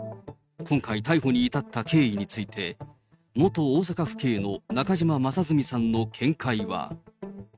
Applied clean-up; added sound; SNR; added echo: neural mask model RNNoise.